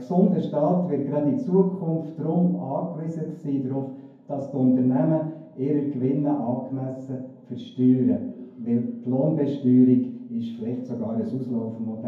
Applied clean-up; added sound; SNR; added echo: none; none; none; reverberation time 0.9 s.